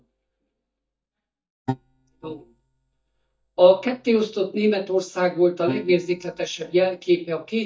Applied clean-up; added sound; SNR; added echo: neural mask model DeepFilterNet 3.